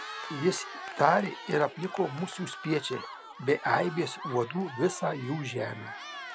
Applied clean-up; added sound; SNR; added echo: none; Cheering; 12 dB; none.